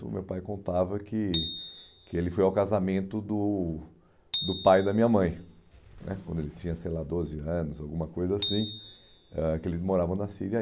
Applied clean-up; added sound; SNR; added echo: none; Bicycle bell; 10 dB; none.